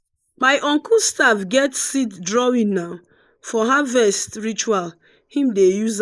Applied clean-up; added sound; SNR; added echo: neural mask model Resemble Enhance denoiser.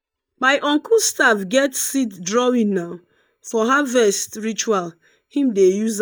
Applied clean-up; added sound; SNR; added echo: neural mask model DeepFilterNet 3.